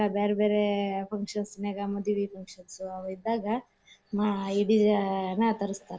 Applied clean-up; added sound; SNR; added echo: neural separator model SepFormer DNS4.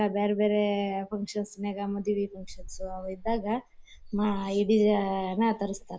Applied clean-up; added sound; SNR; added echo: neural mask model Resemble Enhance denoiser.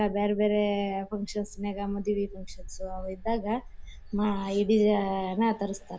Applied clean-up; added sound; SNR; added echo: none; Engine; 13 dB; none.